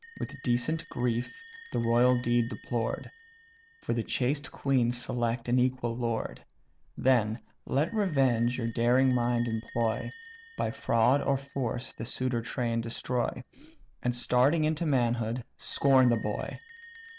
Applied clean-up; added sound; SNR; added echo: none; Bell; 18 dB; none.